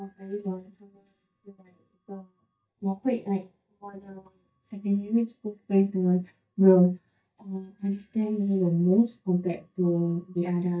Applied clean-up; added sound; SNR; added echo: neural mask model DeepFilterNet 3.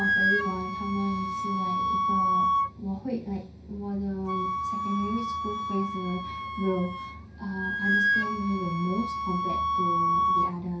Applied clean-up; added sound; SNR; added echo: none; Wind instrument, woodwind instrument; -3 dB; reverberation time 0.5 s.